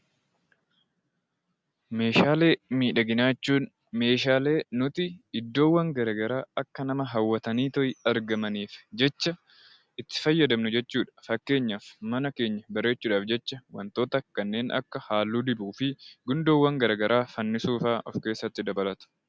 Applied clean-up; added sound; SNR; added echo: none; none; none; none.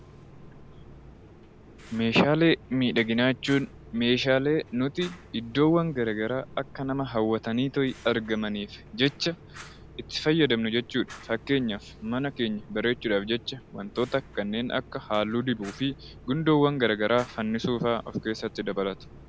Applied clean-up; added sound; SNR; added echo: none; Fire; 20 dB; none.